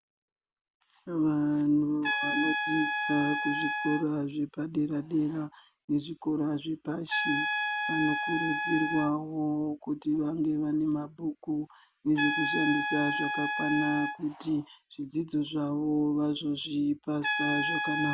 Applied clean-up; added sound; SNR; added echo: none; Trumpet; 4 dB; none.